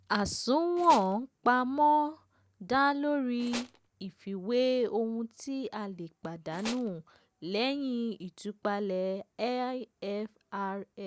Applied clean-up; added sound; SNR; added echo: none; Tools; 11 dB; none.